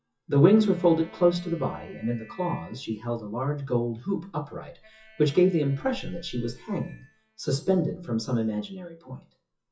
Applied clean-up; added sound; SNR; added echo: classical method WPE with log-MMSE.